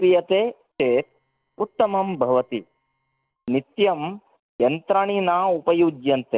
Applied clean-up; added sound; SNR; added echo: neural separator model SepFormer DNS4.